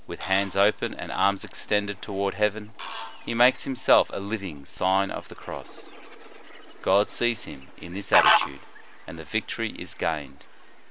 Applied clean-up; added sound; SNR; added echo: none; Fowl; 6 dB; none.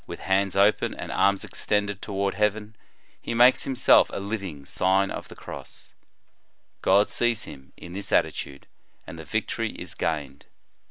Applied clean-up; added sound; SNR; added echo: none; none; none; none.